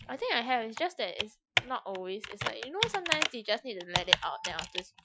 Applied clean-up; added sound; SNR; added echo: classical method Wiener filter.